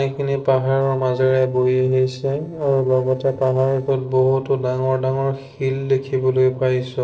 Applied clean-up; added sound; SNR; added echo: neural separator model SepFormer DNS4.